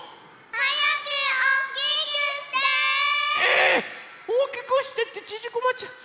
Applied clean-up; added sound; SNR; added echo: none; none; none; none.